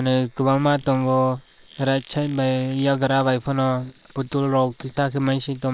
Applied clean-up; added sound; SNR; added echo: neural separator model SepFormer WHAM!.